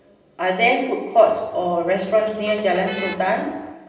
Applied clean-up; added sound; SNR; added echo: none; Motor vehicle (road); 16 dB; reverberation time 1.1 s.